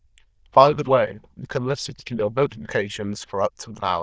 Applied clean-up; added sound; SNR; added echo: neural diffusion model UNIVERSE++.